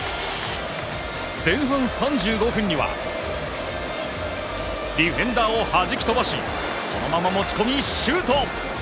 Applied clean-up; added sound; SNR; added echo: none; Applause; 16 dB; none.